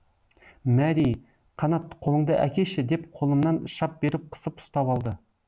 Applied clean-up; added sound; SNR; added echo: none; none; none; none.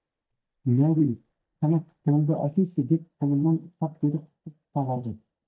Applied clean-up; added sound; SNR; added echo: neural mask model DeepFilterNet 3.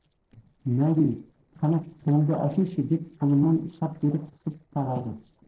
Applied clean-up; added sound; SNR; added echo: neural separator model SepFormer DNS4.